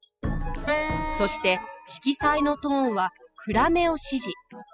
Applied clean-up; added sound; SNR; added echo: classical method spectral subtraction.